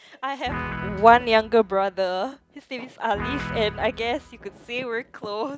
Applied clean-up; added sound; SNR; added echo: none; Guitar; 12 dB; none.